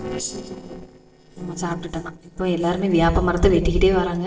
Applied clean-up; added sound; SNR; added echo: neural separator model SepFormer DNS4.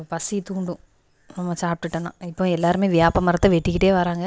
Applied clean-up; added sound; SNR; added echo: none; none; none; none.